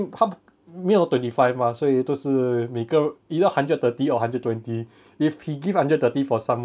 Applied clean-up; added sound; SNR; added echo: none; none; none; none.